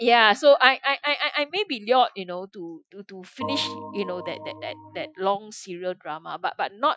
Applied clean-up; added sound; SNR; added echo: classical method Wiener filter.